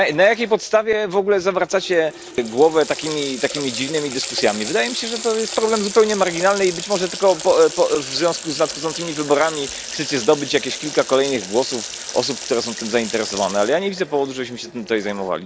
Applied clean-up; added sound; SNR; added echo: none; Water tap, faucet; 12 dB; none.